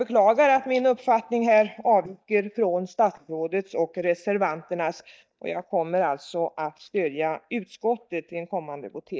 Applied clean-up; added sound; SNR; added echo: neural mask model DeepFilterNet 3.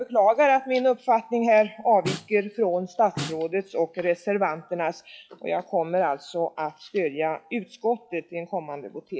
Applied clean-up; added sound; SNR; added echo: classical method log-MMSE.